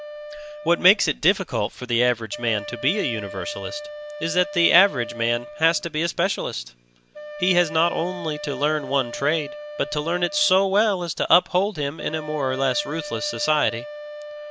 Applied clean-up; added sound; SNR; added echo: none; Wind instrument, woodwind instrument; 13 dB; none.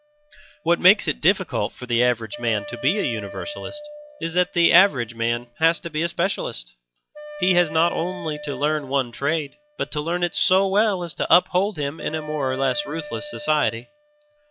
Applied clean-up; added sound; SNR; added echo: classical method log-MMSE.